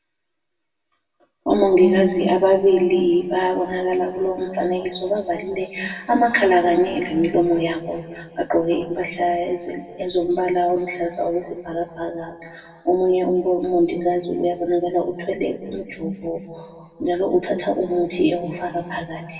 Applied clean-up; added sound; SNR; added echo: none; none; none; reverberation time 1.7 s.